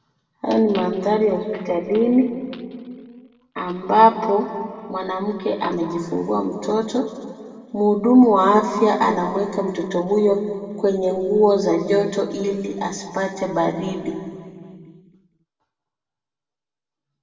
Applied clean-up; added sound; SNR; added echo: none; none; none; reverberation time 1.7 s.